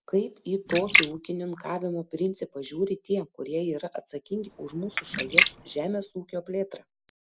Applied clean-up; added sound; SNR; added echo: none; Chink, clink + Splash, splatter; -1 dB; none.